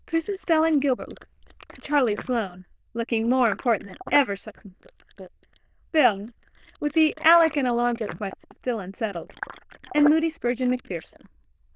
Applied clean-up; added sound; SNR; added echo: neural diffusion model UNIVERSE++.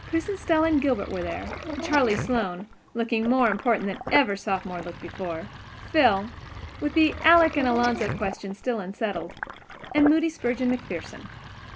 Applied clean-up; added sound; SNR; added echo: none; Sink (filling or washing); 11 dB; none.